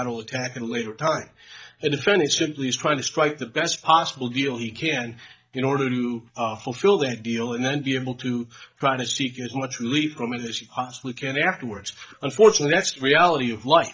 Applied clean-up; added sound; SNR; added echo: neural mask model DeepFilterNet 3.